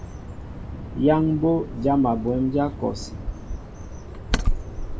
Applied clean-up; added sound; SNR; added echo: none; Bird vocalization, bird call, bird song; 5 dB; none.